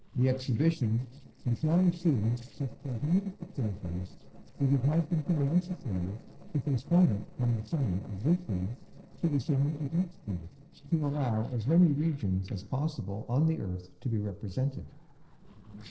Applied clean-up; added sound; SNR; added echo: neural separator model SepFormer DNS4.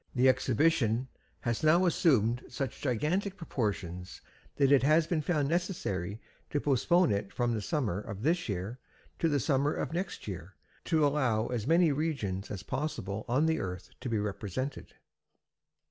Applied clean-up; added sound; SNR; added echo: none; none; none; none.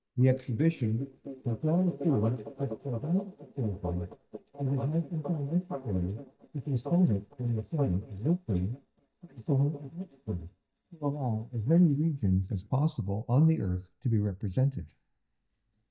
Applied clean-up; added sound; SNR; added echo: neural mask model DeepFilterNet 3.